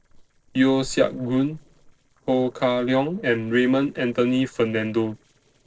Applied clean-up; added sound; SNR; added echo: neural separator model SepFormer DNS4.